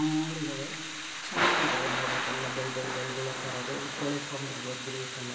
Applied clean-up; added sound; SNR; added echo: none; Thunder / Rain; -2 dB; reverberation time 2.5 s.